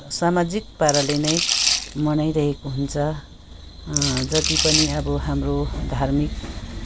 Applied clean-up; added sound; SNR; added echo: none; Rattle / Rattle (instrument); 0 dB; none.